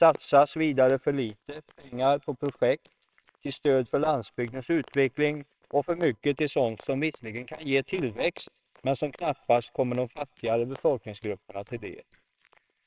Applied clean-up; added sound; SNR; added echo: neural separator model SepFormer WHAMR!.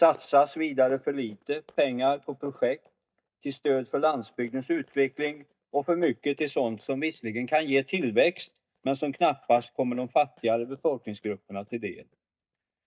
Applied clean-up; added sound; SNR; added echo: neural mask model DeepFilterNet 3.